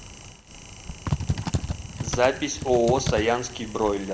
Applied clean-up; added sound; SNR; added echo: none; Typing; 5 dB; none.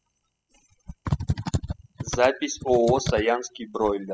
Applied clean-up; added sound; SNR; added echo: classical method spectral subtraction.